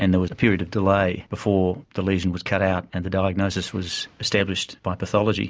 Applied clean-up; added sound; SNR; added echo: none; none; none; none.